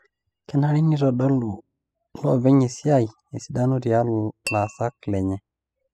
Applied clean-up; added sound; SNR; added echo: classical method spectral subtraction.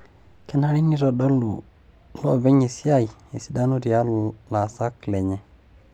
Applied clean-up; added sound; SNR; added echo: none; none; none; none.